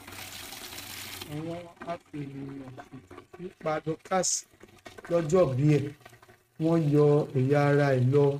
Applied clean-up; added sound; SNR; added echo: neural mask model RNNoise.